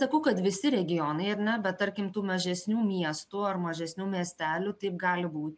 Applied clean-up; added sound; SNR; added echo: none; none; none; none.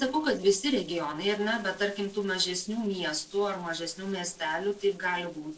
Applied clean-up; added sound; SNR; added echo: neural separator model SepFormer DNS4.